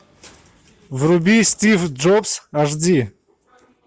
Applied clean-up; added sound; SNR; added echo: none; none; none; none.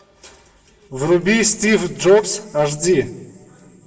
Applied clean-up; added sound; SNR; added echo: none; none; none; reverberation time 1.2 s.